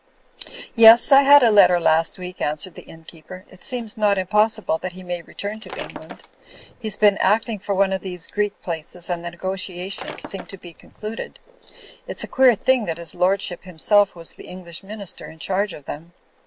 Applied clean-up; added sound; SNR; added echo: none; Shatter; 15 dB; none.